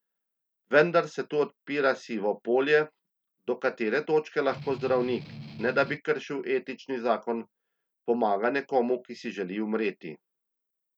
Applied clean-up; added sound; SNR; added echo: none; Strum; 13 dB; none.